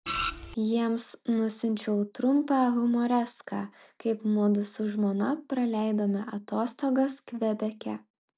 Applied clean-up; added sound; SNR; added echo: none; Printer; 5 dB; none.